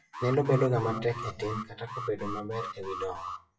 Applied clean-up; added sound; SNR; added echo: classical method WPE with log-MMSE.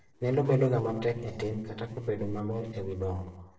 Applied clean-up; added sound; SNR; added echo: neural separator model SepFormer DNS4.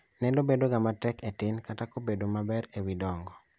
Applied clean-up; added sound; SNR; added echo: none; none; none; none.